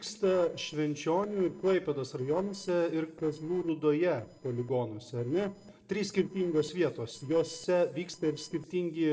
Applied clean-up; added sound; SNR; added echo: neural separator model SepFormer DNS4.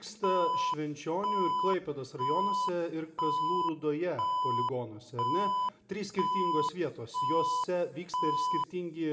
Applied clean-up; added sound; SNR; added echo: none; Alarm; -2 dB; reverberation time 2.1 s.